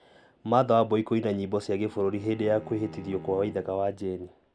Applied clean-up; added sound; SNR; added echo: none; Bowed string instrument; 20 dB; none.